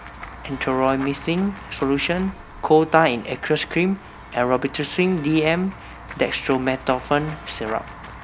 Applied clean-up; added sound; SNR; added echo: none; Walk, footsteps / Run / Bell; 16 dB; none.